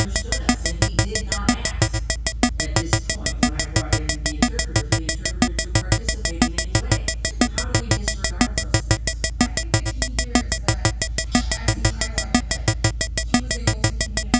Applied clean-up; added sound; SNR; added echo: none; Keyboard (musical); -4 dB; reverberation time 0.6 s.